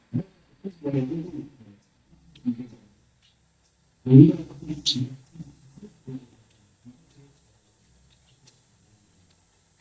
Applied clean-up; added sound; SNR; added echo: neural mask model DeepFilterNet 3.